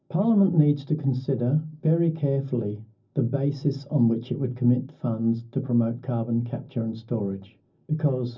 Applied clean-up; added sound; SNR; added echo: none; none; none; reverberation time 0.4 s.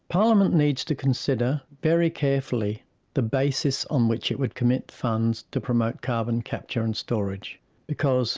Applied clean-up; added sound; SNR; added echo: none; none; none; none.